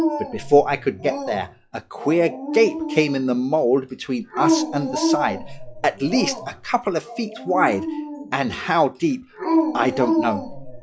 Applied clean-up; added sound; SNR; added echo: classical method log-MMSE.